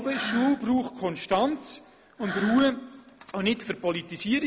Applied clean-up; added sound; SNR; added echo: none; Breathing; 12 dB; none.